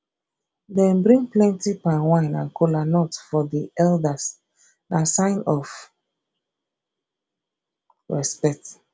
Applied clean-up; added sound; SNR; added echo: none; none; none; none.